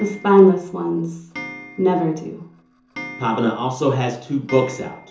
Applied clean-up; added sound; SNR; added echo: none; Clock; 18 dB; reverberation time 0.6 s.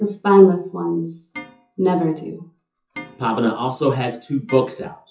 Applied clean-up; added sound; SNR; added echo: classical method WPE with log-MMSE.